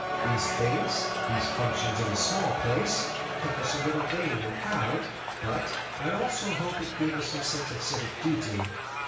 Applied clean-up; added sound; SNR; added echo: none; Crowd; 1 dB; reverberation time 0.6 s.